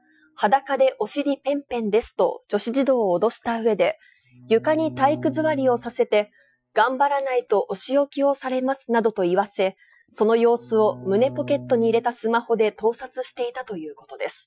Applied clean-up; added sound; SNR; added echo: classical method Wiener filter.